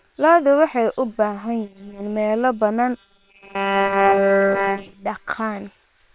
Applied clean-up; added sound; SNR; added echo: neural separator model SepFormer WHAM!.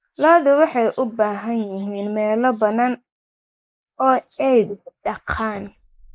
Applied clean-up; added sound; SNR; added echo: neural mask model Resemble Enhance denoiser.